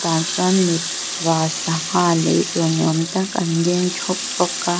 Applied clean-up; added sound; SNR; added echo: none; Water tap, faucet; 6 dB; none.